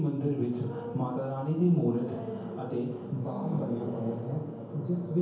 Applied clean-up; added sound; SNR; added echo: none; none; none; reverberation time 0.9 s.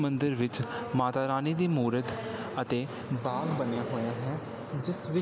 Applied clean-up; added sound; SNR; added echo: none; none; none; none.